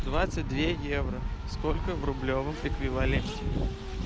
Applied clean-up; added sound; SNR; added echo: none; Race car, auto racing; 11 dB; none.